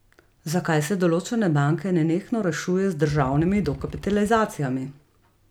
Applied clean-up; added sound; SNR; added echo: none; Motorcycle / Engine; 17 dB; none.